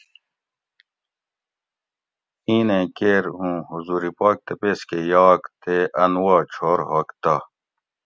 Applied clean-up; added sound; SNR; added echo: none; none; none; none.